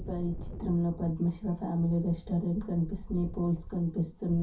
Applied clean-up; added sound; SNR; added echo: none; Wind; 11 dB; reverberation time 0.3 s.